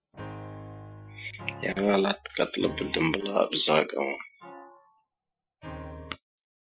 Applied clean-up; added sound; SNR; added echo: classical method Wiener filter.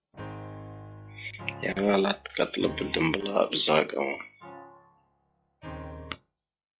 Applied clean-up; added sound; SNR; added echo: classical method log-MMSE.